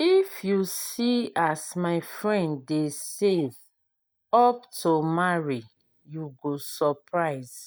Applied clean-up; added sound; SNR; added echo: neural mask model DeepFilterNet 3.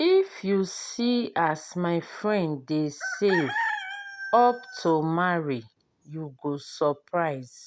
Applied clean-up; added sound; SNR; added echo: none; Chicken, rooster; 7 dB; none.